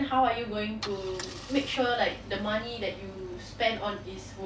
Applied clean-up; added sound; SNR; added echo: none; Idling / Engine starting / Car; 17 dB; none.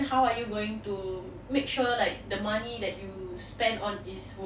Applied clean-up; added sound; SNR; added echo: none; none; none; none.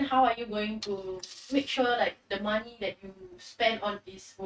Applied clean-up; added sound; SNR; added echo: neural mask model RNNoise.